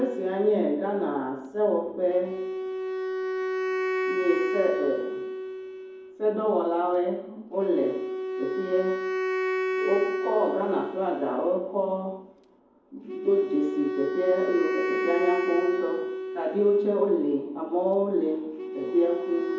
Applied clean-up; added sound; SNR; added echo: none; Wind instrument, woodwind instrument; 4 dB; reverberation time 1.2 s.